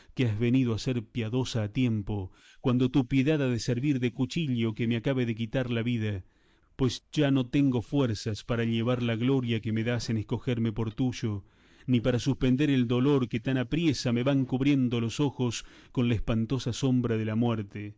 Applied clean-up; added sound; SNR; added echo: neural mask model Resemble Enhance denoiser.